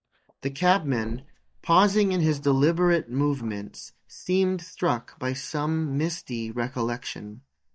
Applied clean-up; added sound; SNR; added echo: neural mask model DeepFilterNet 3.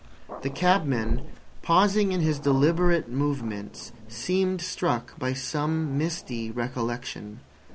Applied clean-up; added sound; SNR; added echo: none; Growling; 8 dB; none.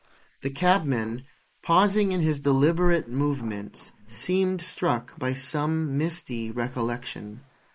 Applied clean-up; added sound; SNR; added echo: neural mask model Resemble Enhance denoiser.